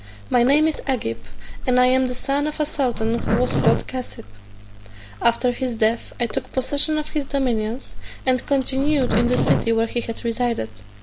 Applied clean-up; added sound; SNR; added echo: none; Zipper (clothing); 4 dB; none.